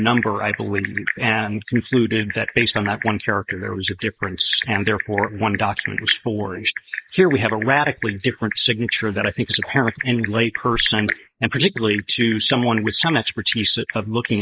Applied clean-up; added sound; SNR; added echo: neural mask model Resemble Enhance denoiser.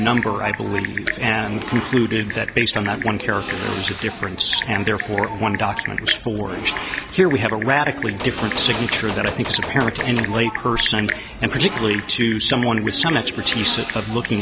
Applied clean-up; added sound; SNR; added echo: none; Typing + Gunshot, gunfire; 7 dB; none.